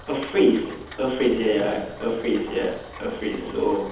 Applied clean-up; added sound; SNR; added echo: none; Rain; 18 dB; reverberation time 1.3 s.